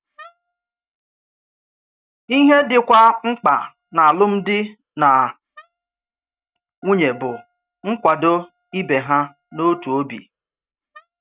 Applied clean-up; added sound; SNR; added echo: neural mask model RNNoise.